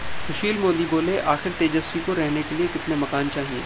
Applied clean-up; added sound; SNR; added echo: none; Rain; 10 dB; none.